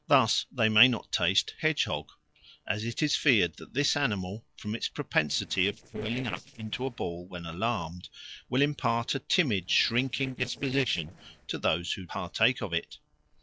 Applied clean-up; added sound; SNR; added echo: neural separator model SepFormer DNS4.